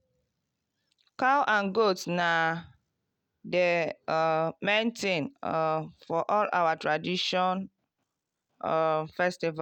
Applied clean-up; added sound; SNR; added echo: none; none; none; none.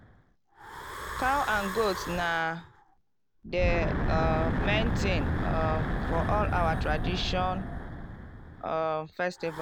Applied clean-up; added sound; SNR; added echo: none; Wind / Breathing; 0 dB; none.